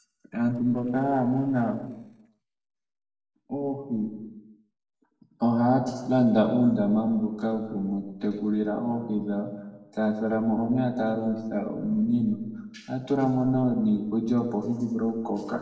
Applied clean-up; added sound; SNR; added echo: neural separator model SepFormer DNS4.